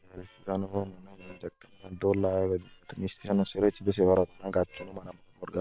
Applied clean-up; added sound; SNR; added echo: neural separator model SepFormer WHAM!.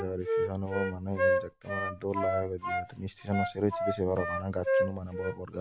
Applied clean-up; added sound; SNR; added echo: none; Wind instrument, woodwind instrument; -2 dB; none.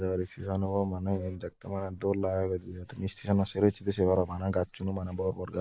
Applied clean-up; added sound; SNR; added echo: neural mask model Resemble Enhance denoiser.